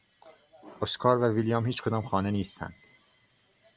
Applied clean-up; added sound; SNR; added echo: none; none; none; none.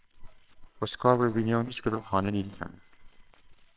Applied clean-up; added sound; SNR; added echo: neural separator model SepFormer WHAMR!.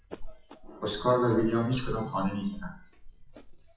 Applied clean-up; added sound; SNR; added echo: classical method WPE with log-MMSE.